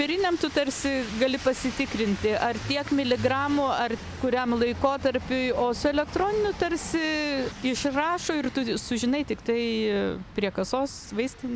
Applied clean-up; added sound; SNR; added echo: none; none; none; none.